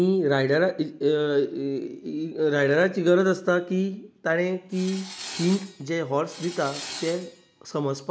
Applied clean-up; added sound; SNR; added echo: none; Tools; 15 dB; none.